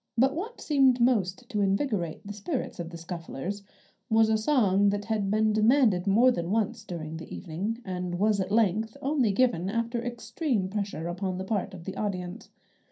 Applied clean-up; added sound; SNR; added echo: none; none; none; reverberation time 0.3 s.